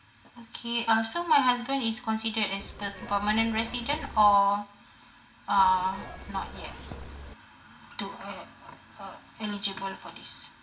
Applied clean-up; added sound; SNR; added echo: none; Zipper (clothing) / Telephone; 12 dB; reverberation time 0.2 s.